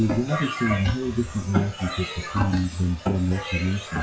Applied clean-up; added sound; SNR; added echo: classical method WPE with log-MMSE.